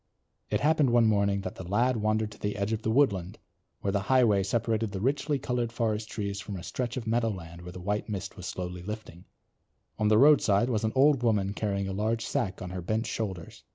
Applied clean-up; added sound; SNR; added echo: none; none; none; none.